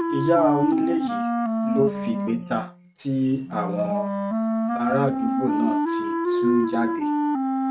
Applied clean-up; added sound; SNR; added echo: neural mask model RNNoise.